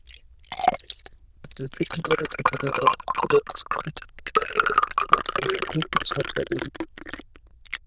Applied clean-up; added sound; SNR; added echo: neural diffusion model UNIVERSE++.